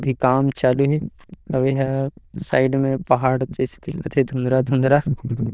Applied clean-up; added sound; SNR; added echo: neural diffusion model UNIVERSE++.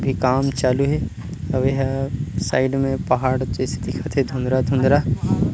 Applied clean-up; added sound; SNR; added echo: none; Tambourine; 17 dB; none.